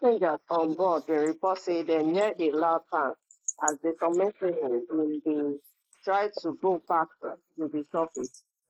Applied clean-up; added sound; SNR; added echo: neural mask model Resemble Enhance denoiser.